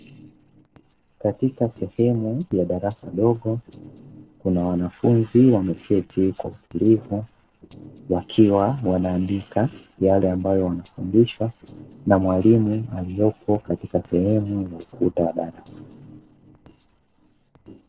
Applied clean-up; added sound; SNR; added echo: neural separator model SepFormer DNS4.